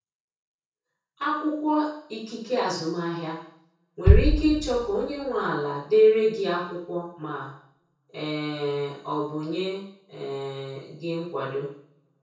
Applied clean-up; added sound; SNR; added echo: none; Bass drum; 3 dB; reverberation time 0.6 s.